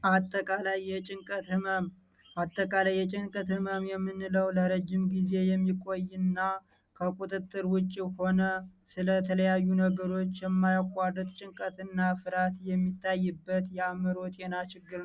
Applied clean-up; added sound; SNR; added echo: none; none; none; none.